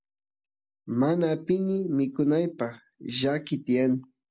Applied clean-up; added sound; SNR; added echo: none; none; none; none.